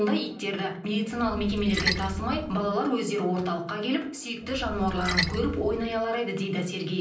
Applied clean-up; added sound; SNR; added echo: none; Splash, splatter; 5 dB; reverberation time 0.6 s.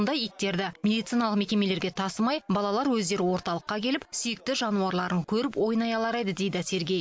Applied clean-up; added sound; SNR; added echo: none; none; none; none.